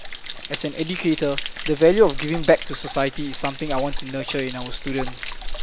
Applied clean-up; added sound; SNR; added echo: none; Stream / Trickle, dribble / Splash, splatter; 6 dB; none.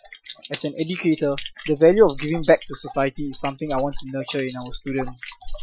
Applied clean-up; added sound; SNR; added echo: classical method Wiener filter.